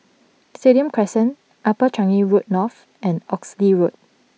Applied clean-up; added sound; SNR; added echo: none; none; none; none.